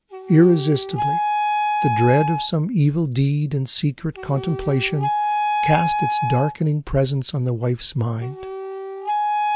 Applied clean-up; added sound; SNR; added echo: none; Wind instrument, woodwind instrument; 4 dB; none.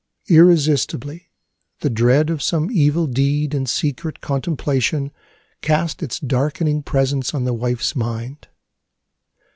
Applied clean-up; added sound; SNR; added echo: none; none; none; none.